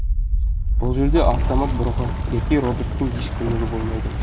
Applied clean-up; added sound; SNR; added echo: none; Wind; -3 dB; none.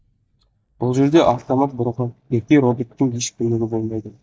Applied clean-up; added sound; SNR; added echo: neural mask model DeepFilterNet 3.